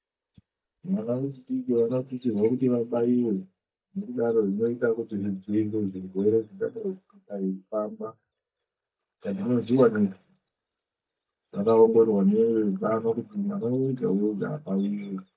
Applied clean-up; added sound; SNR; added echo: neural mask model DeepFilterNet 3.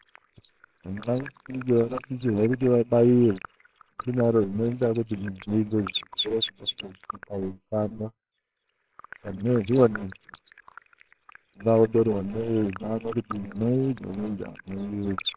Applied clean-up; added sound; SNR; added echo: neural separator model SepFormer WHAMR!.